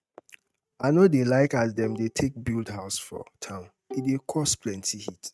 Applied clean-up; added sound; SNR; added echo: neural mask model RNNoise.